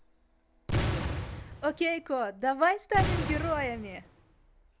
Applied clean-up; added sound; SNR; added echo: none; Boom; 1 dB; none.